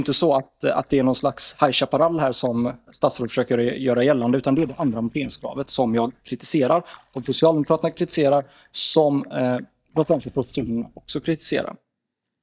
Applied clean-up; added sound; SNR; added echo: neural mask model DeepFilterNet 3.